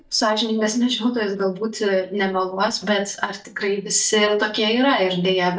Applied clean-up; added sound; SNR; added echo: neural mask model DeepFilterNet 3.